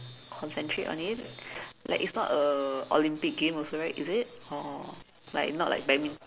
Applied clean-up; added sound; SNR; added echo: none; none; none; none.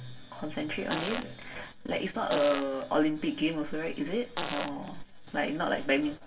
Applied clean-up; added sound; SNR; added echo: none; Fart; 7 dB; reverberation time 0.2 s.